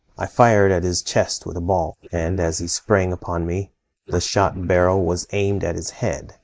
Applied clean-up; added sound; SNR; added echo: neural mask model Resemble Enhance denoiser.